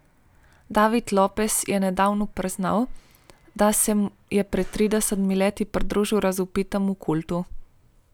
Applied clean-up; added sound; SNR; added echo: none; none; none; none.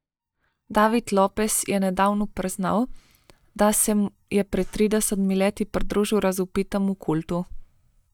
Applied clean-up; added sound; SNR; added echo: neural mask model DeepFilterNet 3.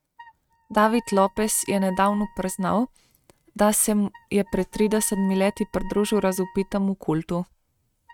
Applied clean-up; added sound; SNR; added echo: neural mask model RNNoise.